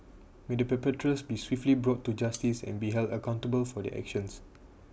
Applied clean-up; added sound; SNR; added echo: none; Cutlery, silverware; 18 dB; none.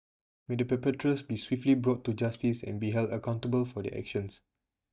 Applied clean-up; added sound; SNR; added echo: neural mask model DeepFilterNet 3.